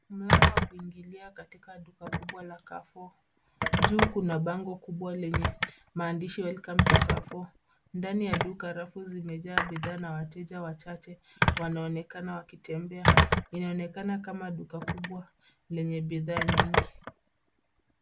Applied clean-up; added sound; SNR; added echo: none; Telephone; -5 dB; none.